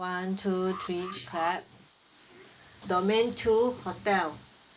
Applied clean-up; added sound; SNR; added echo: neural mask model Resemble Enhance denoiser.